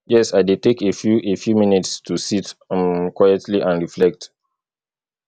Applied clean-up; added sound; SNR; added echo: none; none; none; none.